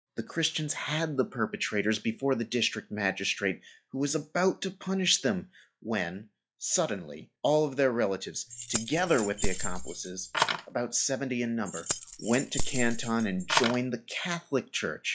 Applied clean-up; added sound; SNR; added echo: classical method log-MMSE.